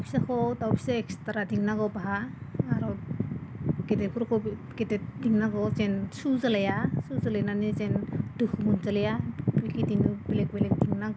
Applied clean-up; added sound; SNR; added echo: none; none; none; none.